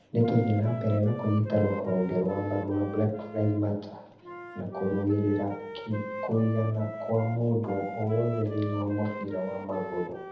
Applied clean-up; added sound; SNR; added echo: none; Wind instrument, woodwind instrument; 12 dB; reverberation time 0.8 s.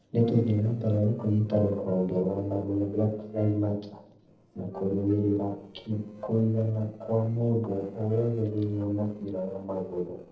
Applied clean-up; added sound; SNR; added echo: neural separator model SepFormer DNS4.